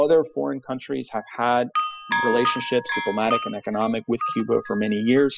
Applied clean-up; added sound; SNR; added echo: classical method spectral subtraction.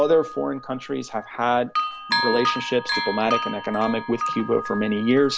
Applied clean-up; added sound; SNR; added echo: none; Bell; 5 dB; none.